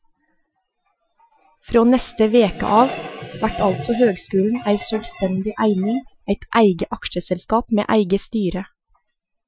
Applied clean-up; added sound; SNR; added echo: classical method Wiener filter.